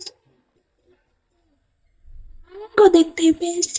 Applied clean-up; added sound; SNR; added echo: neural mask model DeepFilterNet 3.